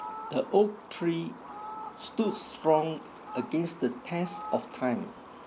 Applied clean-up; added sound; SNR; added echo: none; Fowl; 12 dB; none.